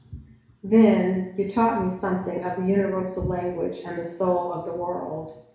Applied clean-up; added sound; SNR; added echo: none; none; none; reverberation time 0.6 s.